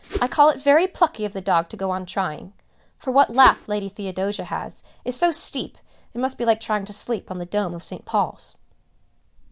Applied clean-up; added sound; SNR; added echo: none; Whoosh, swoosh, swish; 7 dB; none.